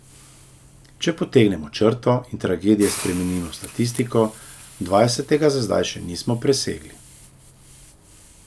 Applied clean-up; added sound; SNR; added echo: none; Hiss; 17 dB; none.